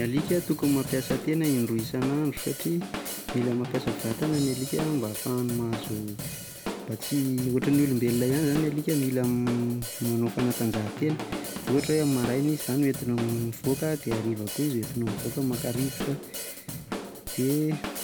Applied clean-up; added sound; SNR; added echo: none; Drum / Drum kit; 8 dB; none.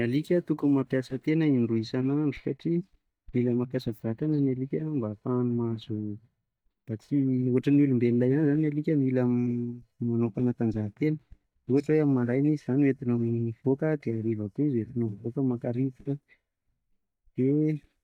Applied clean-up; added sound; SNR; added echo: neural mask model DeepFilterNet 3.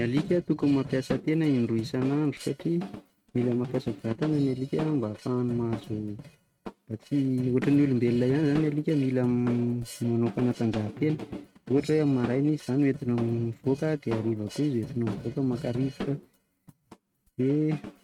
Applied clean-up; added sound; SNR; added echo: neural mask model RNNoise.